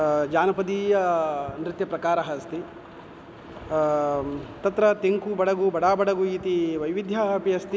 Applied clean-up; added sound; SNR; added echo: none; none; none; none.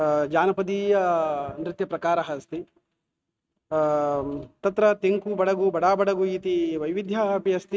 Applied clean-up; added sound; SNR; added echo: neural mask model RNNoise.